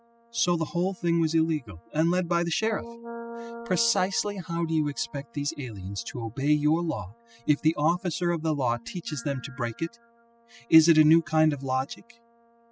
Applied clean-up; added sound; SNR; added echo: classical method spectral subtraction.